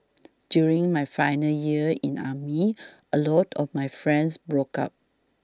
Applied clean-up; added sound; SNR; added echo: none; none; none; none.